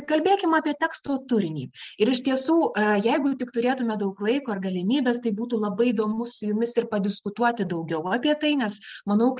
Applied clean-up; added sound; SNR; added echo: none; none; none; none.